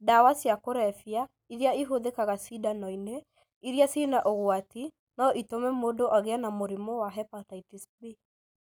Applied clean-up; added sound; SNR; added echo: none; none; none; none.